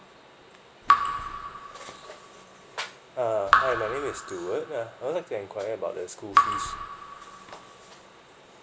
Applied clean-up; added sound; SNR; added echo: none; Raindrop / Drip; -4 dB; none.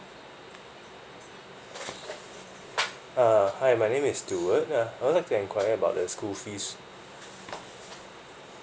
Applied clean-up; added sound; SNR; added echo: none; none; none; none.